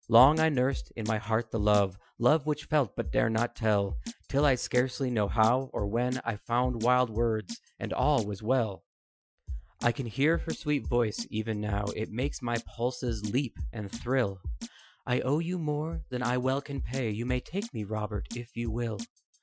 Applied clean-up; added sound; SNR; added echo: classical method Wiener filter.